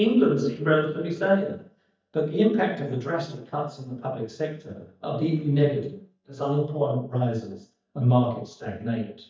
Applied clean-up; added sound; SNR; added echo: neural mask model DeepFilterNet 3.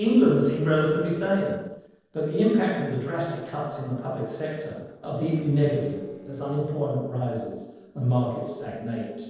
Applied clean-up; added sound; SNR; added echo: neural separator model SepFormer DNS4.